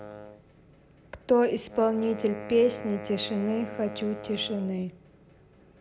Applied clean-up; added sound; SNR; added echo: none; Wind instrument, woodwind instrument; 14 dB; none.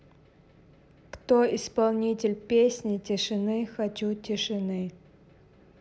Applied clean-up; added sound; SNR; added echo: none; none; none; none.